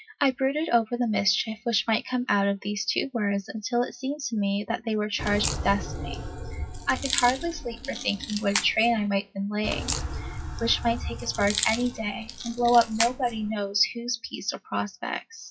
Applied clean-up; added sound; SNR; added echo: classical method WPE with log-MMSE.